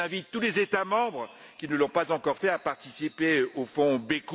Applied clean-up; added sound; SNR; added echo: none; Chime; 20 dB; none.